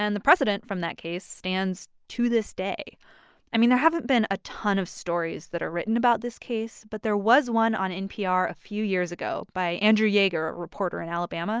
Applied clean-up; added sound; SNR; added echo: none; none; none; none.